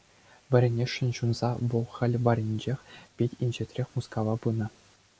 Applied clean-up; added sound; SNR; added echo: none; none; none; none.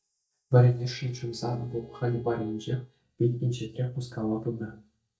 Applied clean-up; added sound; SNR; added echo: neural mask model DeepFilterNet 3.